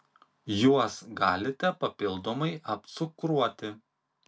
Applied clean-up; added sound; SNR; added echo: none; none; none; none.